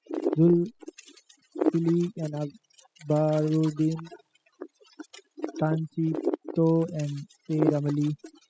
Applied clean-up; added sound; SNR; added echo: classical method spectral subtraction.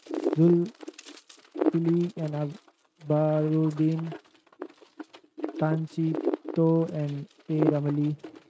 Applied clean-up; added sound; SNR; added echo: neural mask model RNNoise.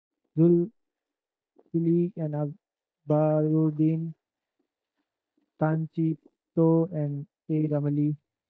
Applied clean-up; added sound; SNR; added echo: neural mask model DeepFilterNet 3.